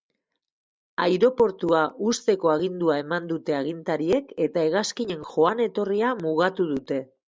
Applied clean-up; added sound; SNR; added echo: none; none; none; none.